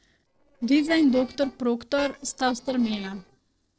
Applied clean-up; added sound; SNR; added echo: neural separator model SepFormer DNS4.